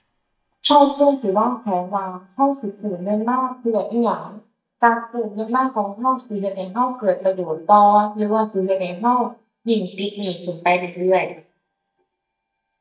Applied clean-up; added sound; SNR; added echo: neural mask model DeepFilterNet 3.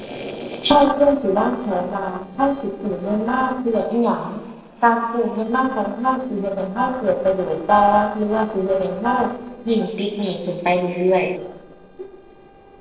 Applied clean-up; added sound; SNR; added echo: neural separator model SepFormer DNS4.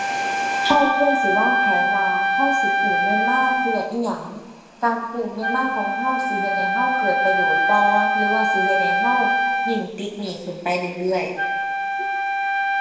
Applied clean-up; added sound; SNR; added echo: none; Wind instrument, woodwind instrument; -3 dB; reverberation time 1.2 s.